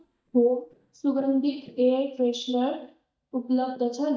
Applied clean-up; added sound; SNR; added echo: neural mask model DeepFilterNet 3.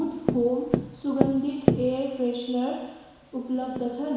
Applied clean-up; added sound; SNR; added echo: none; Tap; 2 dB; reverberation time 1.1 s.